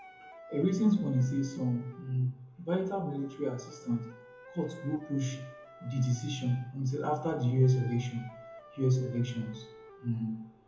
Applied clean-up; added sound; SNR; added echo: none; Wind instrument, woodwind instrument; 20 dB; reverberation time 0.6 s.